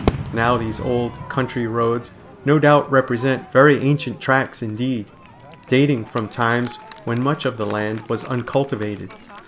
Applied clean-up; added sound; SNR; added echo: none; Crowd / Fireworks; 14 dB; none.